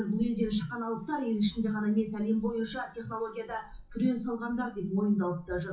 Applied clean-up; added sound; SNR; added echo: classical method WPE with log-MMSE.